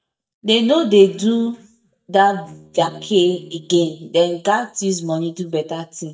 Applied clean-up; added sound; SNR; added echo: neural mask model DeepFilterNet 3.